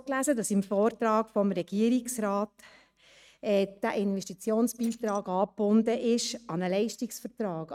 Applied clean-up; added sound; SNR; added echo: neural mask model RNNoise.